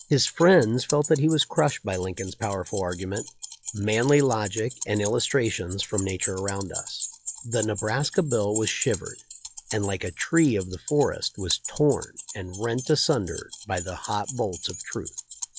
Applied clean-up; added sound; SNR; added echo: classical method log-MMSE.